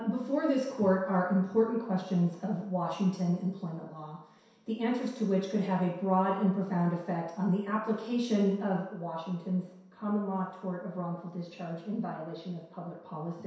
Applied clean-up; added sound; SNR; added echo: none; none; none; reverberation time 0.7 s.